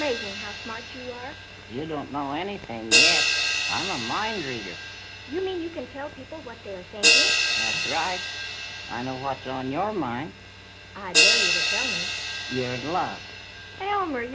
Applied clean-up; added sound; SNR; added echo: none; Crash cymbal; -5 dB; none.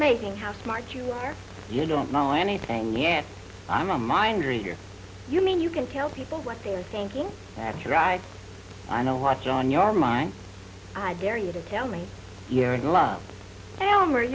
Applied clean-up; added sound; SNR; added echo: none; none; none; none.